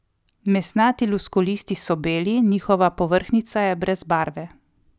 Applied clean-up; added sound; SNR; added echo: none; none; none; none.